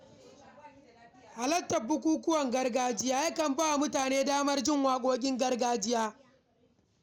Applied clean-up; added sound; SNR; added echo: none; none; none; none.